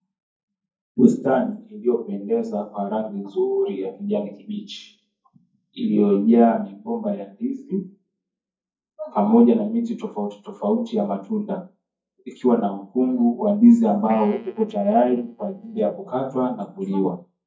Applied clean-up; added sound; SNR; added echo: neural mask model DeepFilterNet 3.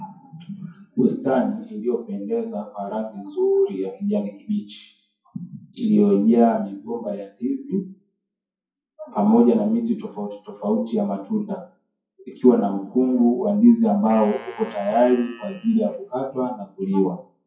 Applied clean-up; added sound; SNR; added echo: classical method WPE with log-MMSE.